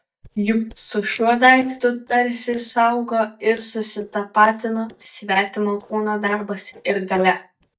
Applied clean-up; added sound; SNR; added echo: neural mask model DeepFilterNet 3.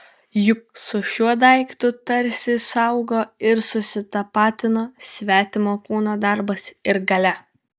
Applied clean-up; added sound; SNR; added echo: none; none; none; none.